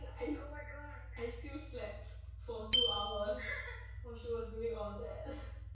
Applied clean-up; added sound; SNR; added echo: none; Bicycle bell; 3 dB; reverberation time 0.6 s.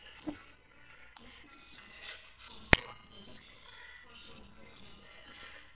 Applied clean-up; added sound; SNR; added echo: neural separator model SepFormer WHAMR!.